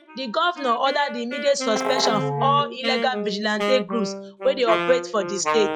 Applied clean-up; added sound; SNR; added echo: classical method log-MMSE.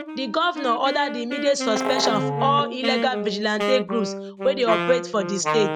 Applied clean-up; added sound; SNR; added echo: none; Wind instrument, woodwind instrument + Musical instrument; 4 dB; none.